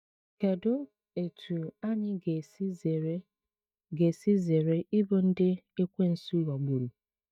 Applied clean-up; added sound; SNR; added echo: neural mask model DeepFilterNet 3.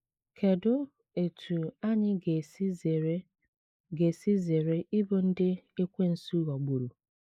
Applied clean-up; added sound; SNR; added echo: neural mask model Resemble Enhance denoiser.